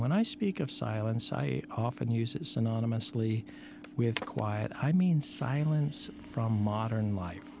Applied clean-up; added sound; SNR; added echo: none; Skateboard + Subway, metro, underground / Train; 16 dB; none.